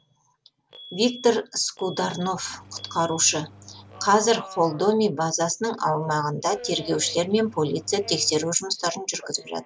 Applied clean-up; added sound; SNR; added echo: none; Engine starting + Alarm; 20 dB; none.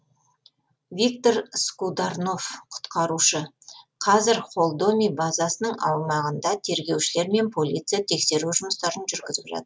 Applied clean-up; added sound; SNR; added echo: none; none; none; none.